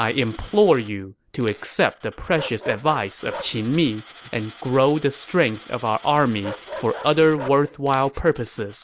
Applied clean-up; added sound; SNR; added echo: none; Coin (dropping) + Bark; 17 dB; none.